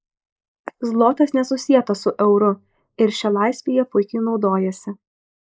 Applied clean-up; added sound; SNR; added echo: neural mask model Resemble Enhance denoiser.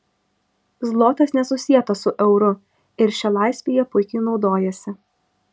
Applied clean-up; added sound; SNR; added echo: none; none; none; none.